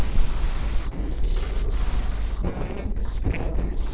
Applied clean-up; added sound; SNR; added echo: neural separator model SepFormer DNS4.